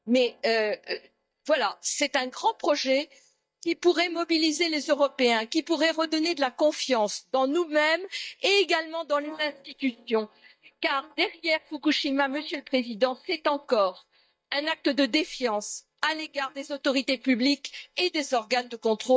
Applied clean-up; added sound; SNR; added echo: neural mask model DeepFilterNet 3.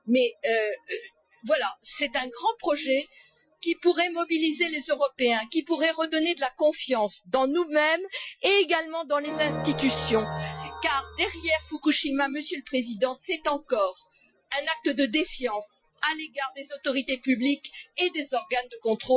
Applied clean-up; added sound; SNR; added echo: classical method Wiener filter.